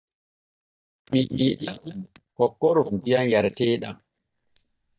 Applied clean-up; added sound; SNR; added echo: neural mask model DeepFilterNet 3.